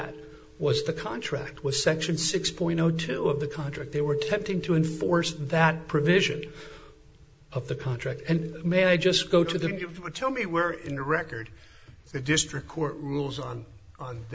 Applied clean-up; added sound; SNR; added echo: none; none; none; none.